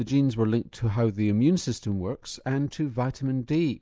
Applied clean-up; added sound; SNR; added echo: none; none; none; none.